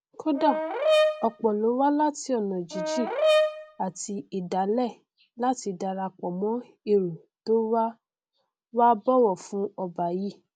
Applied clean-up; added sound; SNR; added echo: none; Brass instrument; -1 dB; none.